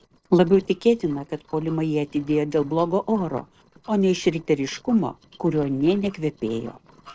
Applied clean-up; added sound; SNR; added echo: neural separator model SepFormer DNS4.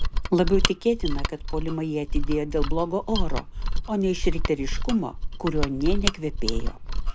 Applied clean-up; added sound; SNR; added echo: none; Mechanisms; -2 dB; none.